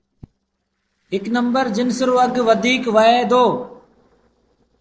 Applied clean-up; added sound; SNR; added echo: neural separator model SepFormer DNS4.